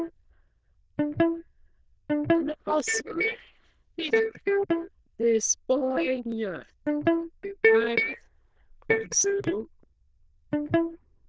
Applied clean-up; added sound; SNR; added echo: neural diffusion model UNIVERSE++.